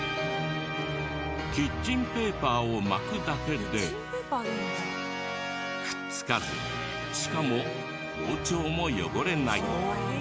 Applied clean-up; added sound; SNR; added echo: none; none; none; none.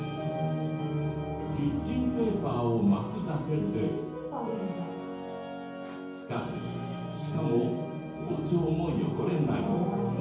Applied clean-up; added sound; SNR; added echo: none; none; none; reverberation time 0.9 s.